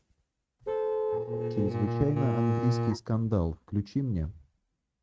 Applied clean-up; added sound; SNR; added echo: neural mask model RNNoise.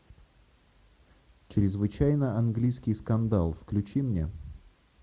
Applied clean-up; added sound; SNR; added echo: none; none; none; none.